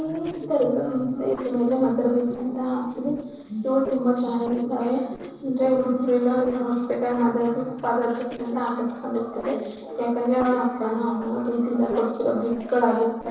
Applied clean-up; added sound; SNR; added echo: neural separator model SepFormer DNS4.